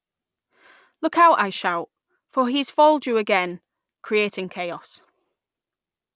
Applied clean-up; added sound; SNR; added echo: none; none; none; none.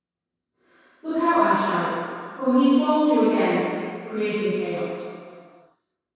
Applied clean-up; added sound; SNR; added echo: none; none; none; reverberation time 1.9 s.